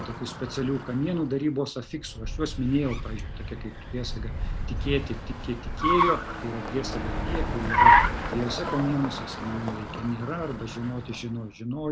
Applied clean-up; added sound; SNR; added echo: none; Car; -2 dB; none.